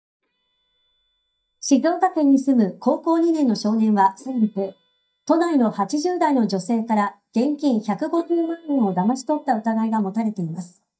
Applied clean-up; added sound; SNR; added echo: neural mask model DeepFilterNet 3.